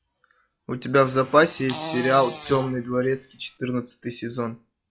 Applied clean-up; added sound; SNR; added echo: classical method log-MMSE.